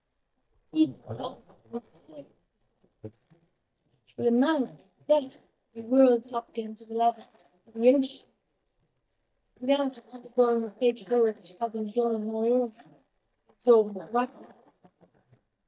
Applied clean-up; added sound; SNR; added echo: neural mask model DeepFilterNet 3.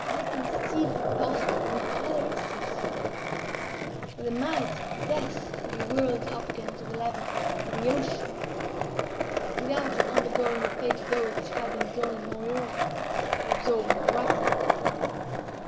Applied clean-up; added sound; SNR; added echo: none; Skateboard; -4 dB; reverberation time 0.9 s.